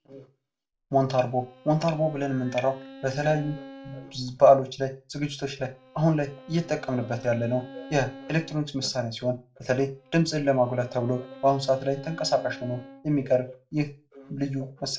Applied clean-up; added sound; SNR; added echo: none; Bowed string instrument; 19 dB; reverberation time 0.2 s.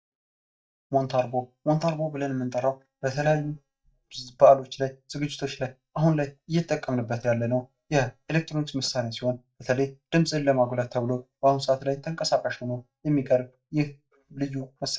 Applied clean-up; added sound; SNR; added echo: neural mask model DeepFilterNet 3.